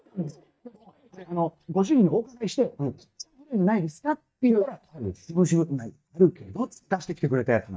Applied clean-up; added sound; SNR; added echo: neural mask model DeepFilterNet 3.